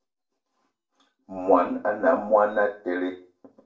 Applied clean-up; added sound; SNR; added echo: none; none; none; reverberation time 0.3 s.